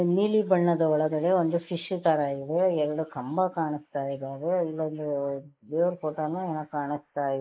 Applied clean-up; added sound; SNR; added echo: neural mask model Resemble Enhance denoiser.